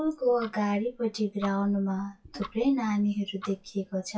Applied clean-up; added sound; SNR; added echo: classical method WPE with log-MMSE.